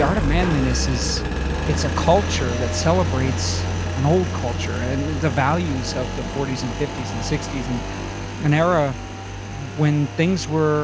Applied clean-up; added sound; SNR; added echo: none; Engine; 2 dB; none.